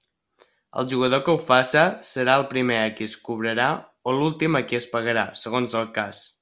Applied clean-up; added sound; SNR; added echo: none; none; none; none.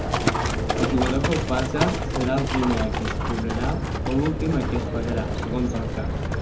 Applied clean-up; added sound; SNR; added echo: none; Livestock, farm animals, working animals; -2 dB; reverberation time 0.3 s.